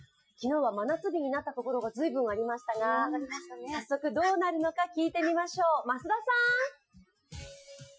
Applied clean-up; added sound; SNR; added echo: classical method Wiener filter.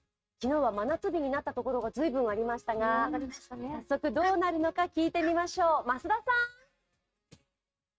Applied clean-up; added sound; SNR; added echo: neural mask model RNNoise.